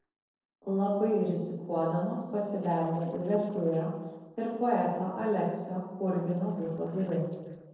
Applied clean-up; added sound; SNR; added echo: neural separator model SepFormer DNS4.